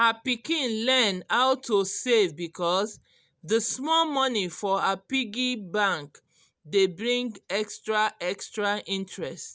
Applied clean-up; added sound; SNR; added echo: none; none; none; none.